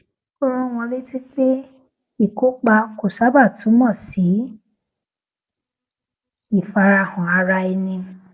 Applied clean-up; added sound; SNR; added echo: none; none; none; none.